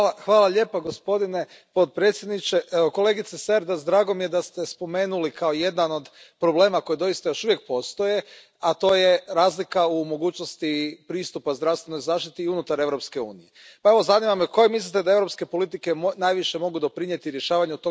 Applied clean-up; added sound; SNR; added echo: none; none; none; none.